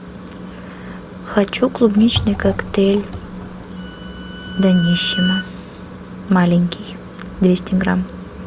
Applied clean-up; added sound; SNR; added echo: none; Liquid + Bowed string instrument; 10 dB; none.